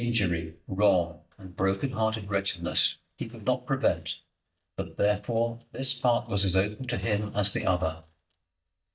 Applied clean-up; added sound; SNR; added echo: neural mask model DeepFilterNet 3.